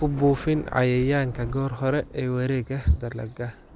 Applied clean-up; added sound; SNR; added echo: none; Thunder / Rain; 15 dB; none.